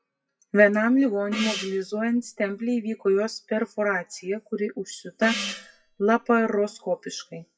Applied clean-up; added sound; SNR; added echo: classical method WPE with log-MMSE.